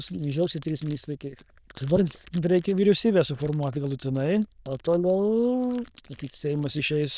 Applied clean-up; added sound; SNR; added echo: neural diffusion model UNIVERSE++.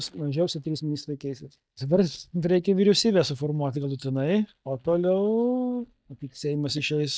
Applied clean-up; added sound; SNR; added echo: neural mask model DeepFilterNet 3.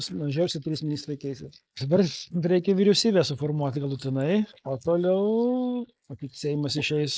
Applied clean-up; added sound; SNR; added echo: neural mask model Resemble Enhance denoiser.